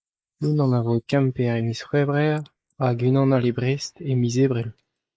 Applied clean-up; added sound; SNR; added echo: neural mask model Resemble Enhance denoiser.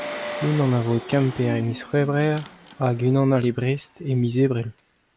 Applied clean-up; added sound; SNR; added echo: none; Engine; 14 dB; none.